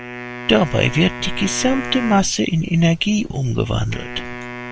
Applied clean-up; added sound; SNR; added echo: none; Wind instrument, woodwind instrument; 12 dB; none.